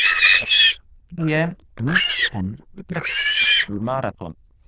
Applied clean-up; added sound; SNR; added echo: neural diffusion model UNIVERSE++.